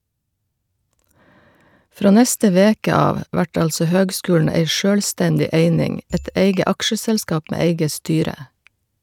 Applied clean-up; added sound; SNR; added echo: neural mask model RNNoise.